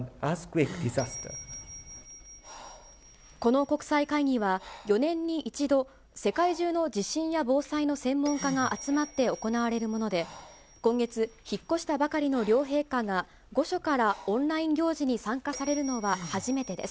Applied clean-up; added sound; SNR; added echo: none; Bell + Breathing; 18 dB; none.